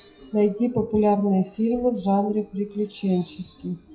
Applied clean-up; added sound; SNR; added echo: classical method WPE with log-MMSE.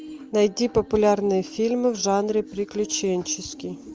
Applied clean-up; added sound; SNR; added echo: none; none; none; none.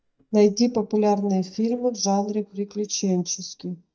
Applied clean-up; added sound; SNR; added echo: neural mask model DeepFilterNet 3.